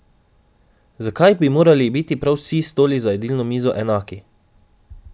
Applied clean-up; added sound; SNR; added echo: none; none; none; none.